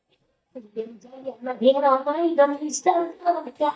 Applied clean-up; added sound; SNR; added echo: neural mask model DeepFilterNet 3.